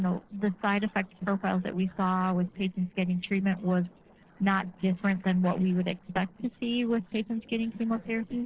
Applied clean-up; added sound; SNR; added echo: neural separator model SepFormer DNS4.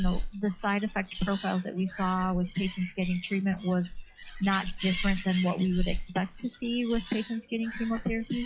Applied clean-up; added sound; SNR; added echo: classical method log-MMSE.